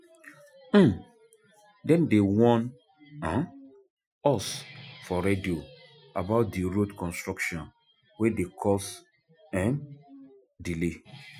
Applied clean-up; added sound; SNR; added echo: classical method Wiener filter.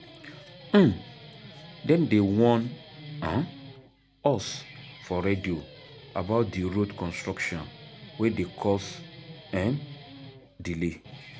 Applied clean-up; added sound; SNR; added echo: none; Guitar; 17 dB; none.